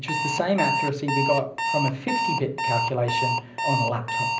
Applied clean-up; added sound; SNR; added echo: none; Alarm; 0 dB; reverberation time 0.5 s.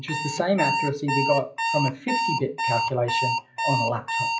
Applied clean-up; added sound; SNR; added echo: classical method WPE with log-MMSE.